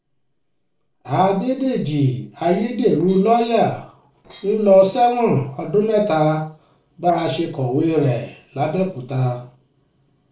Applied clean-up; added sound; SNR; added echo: neural separator model SepFormer DNS4.